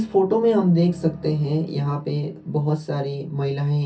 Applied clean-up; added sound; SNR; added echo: none; none; none; reverberation time 0.3 s.